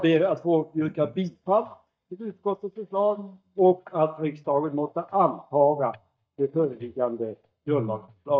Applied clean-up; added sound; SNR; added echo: neural mask model DeepFilterNet 3.